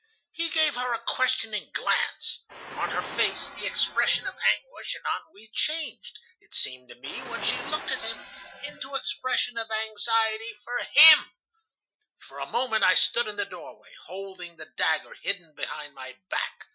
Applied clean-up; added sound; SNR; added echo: classical method Wiener filter.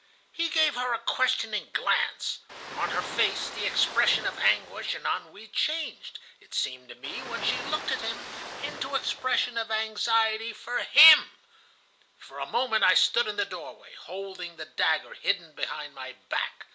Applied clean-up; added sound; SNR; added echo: none; Ocean; 10 dB; none.